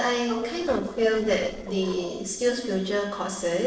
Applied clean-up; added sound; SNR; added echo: neural separator model SepFormer DNS4.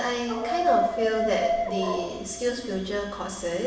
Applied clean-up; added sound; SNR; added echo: none; Dog; 1 dB; reverberation time 1.0 s.